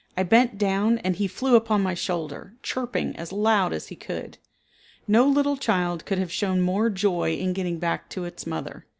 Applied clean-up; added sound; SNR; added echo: none; none; none; none.